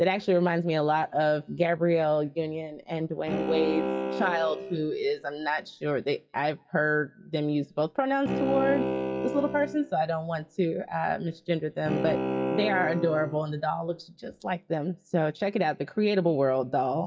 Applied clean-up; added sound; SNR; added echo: classical method WPE with log-MMSE.